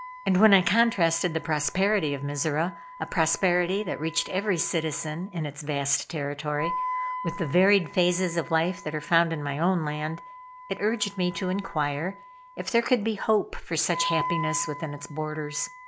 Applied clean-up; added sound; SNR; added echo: none; Wind instrument, woodwind instrument; 12 dB; none.